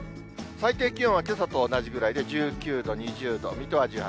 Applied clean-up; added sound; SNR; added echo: none; none; none; none.